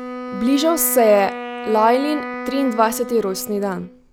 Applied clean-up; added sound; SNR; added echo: none; Wind instrument, woodwind instrument; 10 dB; none.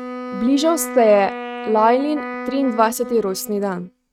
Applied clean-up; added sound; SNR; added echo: neural mask model RNNoise.